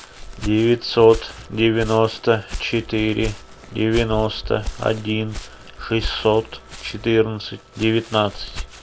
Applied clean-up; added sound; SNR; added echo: none; Walk, footsteps; 12 dB; none.